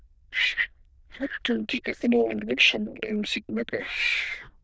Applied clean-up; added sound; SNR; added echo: neural diffusion model UNIVERSE++.